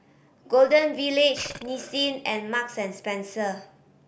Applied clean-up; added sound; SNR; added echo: none; Burping, eructation; 17 dB; none.